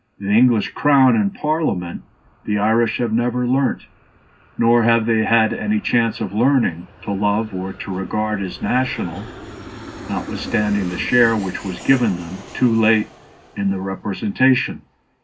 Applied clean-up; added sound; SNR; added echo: none; Aircraft; 19 dB; reverberation time 0.4 s.